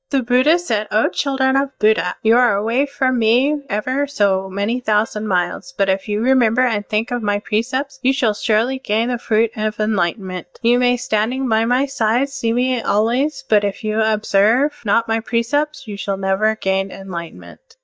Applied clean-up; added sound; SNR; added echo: neural mask model DeepFilterNet 3.